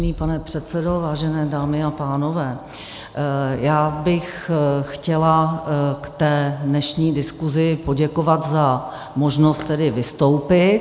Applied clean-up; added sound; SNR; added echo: none; none; none; none.